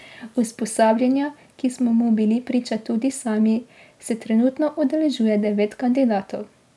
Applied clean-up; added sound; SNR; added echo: none; none; none; none.